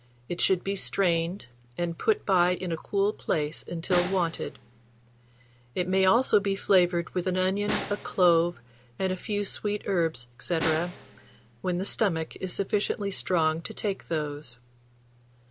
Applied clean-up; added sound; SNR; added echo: none; Snare drum; 12 dB; none.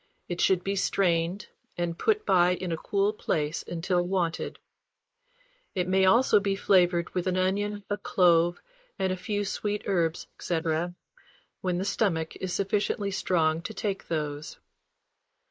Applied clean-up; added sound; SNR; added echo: neural mask model Resemble Enhance denoiser.